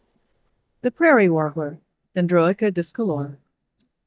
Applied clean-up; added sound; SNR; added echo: neural mask model DeepFilterNet 3.